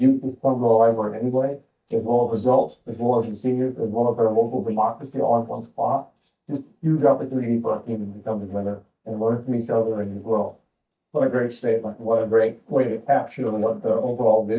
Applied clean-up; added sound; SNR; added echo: neural mask model DeepFilterNet 3.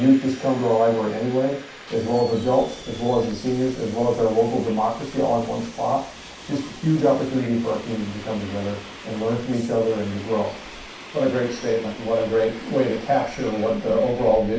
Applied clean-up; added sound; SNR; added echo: none; Subway, metro, underground; 17 dB; reverberation time 0.6 s.